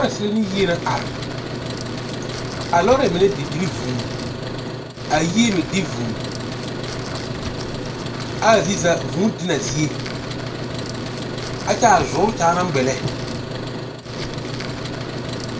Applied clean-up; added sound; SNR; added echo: none; Truck; 4 dB; reverberation time 0.2 s.